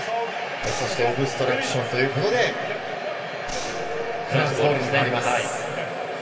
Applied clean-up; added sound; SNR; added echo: none; Gunshot, gunfire; 14 dB; reverberation time 2.7 s.